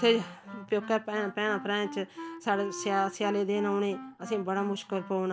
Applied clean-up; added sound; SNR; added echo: none; Wind instrument, woodwind instrument; 13 dB; none.